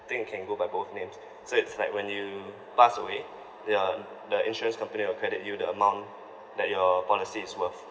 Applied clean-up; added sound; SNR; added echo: none; none; none; reverberation time 2.4 s.